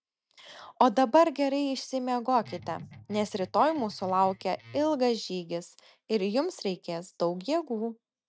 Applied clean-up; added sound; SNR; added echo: neural mask model RNNoise.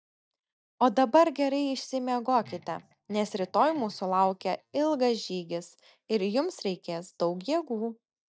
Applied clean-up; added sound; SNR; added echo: neural mask model DeepFilterNet 3.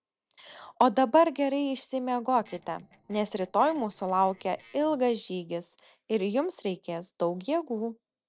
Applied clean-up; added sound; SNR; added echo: neural separator model SepFormer DNS4.